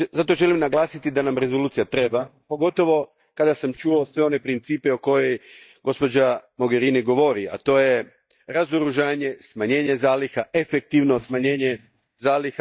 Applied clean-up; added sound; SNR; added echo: neural mask model DeepFilterNet 3.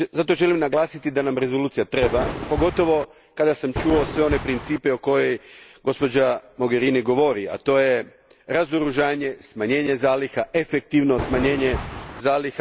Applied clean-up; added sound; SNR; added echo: none; Thunder; 7 dB; none.